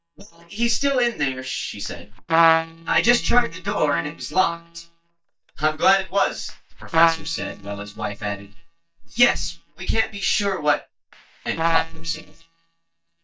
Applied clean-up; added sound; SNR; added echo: neural mask model DeepFilterNet 3.